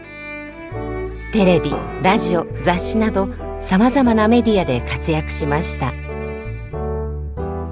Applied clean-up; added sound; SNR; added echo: none; Piano + Telephone; 14 dB; none.